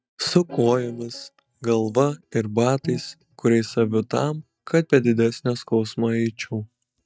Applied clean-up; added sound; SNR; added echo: neural mask model DeepFilterNet 3.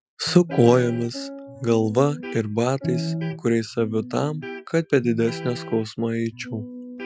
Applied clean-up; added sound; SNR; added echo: classical method Wiener filter.